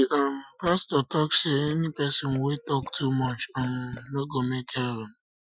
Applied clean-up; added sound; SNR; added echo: classical method Wiener filter.